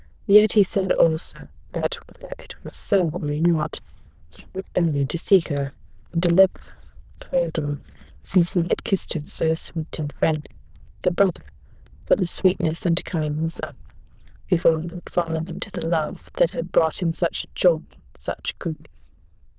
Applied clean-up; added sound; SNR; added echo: neural diffusion model UNIVERSE++.